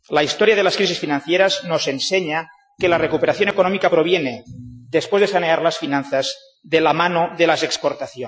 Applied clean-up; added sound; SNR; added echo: classical method Wiener filter.